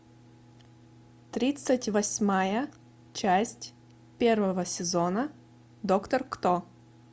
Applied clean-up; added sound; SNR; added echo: none; none; none; none.